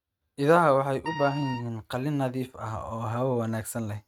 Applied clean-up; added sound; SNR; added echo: neural mask model RNNoise.